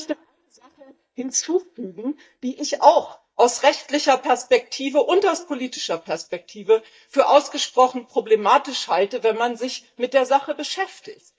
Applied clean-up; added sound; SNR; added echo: neural mask model DeepFilterNet 3.